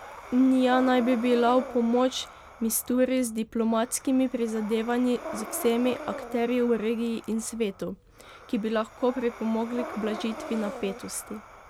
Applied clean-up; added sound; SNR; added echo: none; Breathing; 14 dB; none.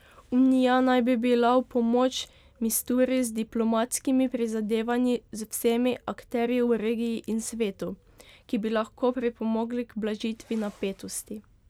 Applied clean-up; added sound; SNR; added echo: none; none; none; none.